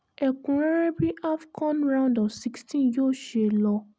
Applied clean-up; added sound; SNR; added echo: none; none; none; none.